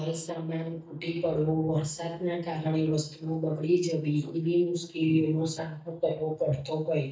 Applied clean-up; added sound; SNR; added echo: neural mask model DeepFilterNet 3.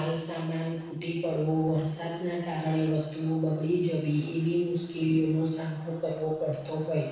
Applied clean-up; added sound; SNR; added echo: neural separator model SepFormer DNS4.